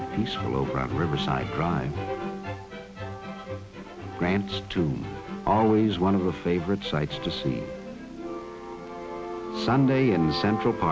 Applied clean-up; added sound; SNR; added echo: none; none; none; none.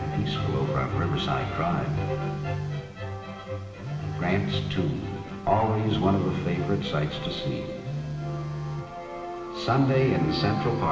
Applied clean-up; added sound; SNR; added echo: none; Telephone; 7 dB; reverberation time 2.0 s.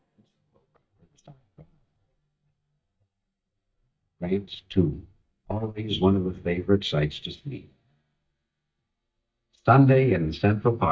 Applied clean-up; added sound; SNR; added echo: neural mask model DeepFilterNet 3.